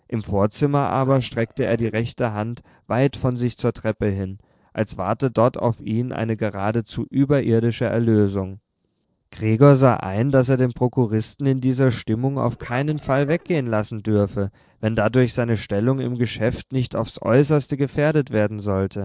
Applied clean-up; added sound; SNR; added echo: neural separator model SepFormer DNS4.